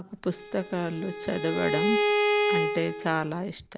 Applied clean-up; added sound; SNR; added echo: none; Bowed string instrument; -2 dB; none.